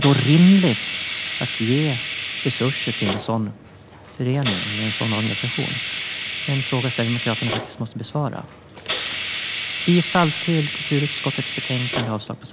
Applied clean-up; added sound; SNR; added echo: none; Hiss; -1 dB; none.